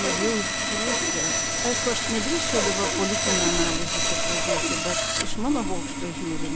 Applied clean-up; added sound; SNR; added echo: none; Sawing; -5 dB; none.